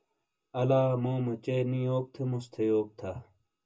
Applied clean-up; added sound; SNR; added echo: none; none; none; reverberation time 0.2 s.